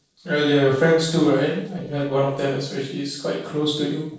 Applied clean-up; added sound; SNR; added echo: neural separator model SepFormer DNS4.